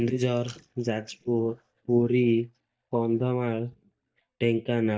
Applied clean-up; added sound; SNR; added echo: neural mask model DeepFilterNet 3.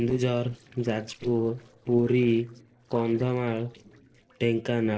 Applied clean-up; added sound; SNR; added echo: neural separator model SepFormer DNS4.